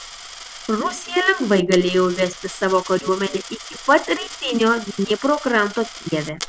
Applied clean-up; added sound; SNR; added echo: none; Coin (dropping); 15 dB; none.